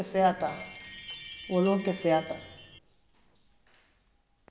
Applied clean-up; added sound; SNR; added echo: none; Chime; 14 dB; none.